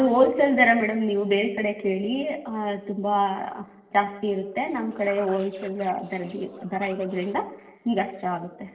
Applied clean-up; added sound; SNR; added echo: neural separator model SepFormer DNS4.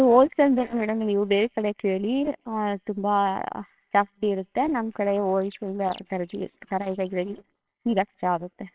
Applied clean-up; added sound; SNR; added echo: neural separator model SepFormer WHAMR!.